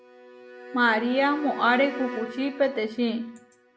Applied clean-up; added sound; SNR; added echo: none; Bowed string instrument; 13 dB; none.